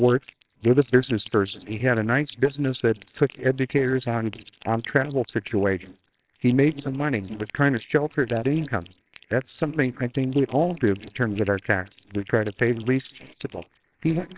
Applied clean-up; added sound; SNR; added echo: neural separator model SepFormer WHAMR!.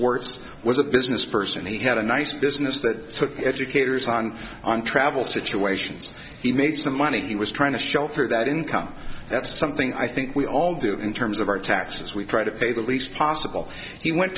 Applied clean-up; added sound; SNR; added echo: none; none; none; none.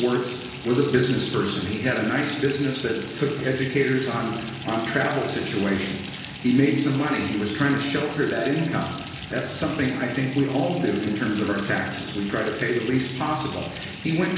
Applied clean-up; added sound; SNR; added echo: none; Fill (with liquid) / Bathtub (filling or washing); 16 dB; reverberation time 1.1 s.